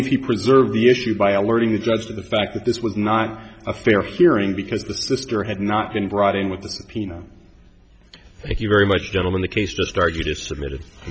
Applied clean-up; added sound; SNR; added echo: none; none; none; none.